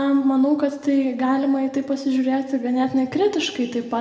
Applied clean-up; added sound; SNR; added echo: none; none; none; reverberation time 1.4 s.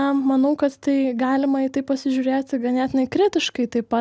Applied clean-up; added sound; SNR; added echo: none; none; none; none.